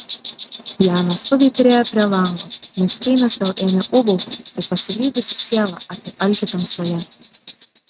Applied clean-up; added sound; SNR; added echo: neural mask model RNNoise.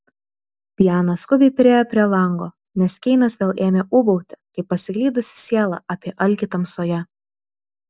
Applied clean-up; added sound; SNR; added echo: none; none; none; none.